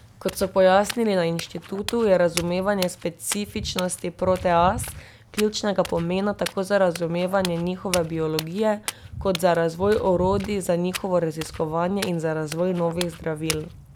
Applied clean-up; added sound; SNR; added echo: none; Walk, footsteps; 13 dB; none.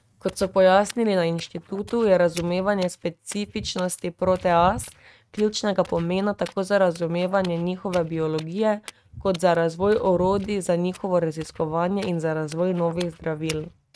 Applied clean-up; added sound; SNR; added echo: neural mask model RNNoise.